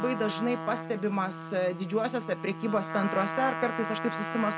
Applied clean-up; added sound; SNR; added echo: none; Trumpet; 6 dB; none.